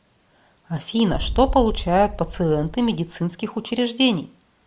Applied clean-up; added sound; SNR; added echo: none; Boom; 7 dB; none.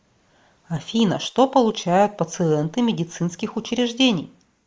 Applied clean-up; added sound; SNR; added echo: neural mask model Resemble Enhance denoiser.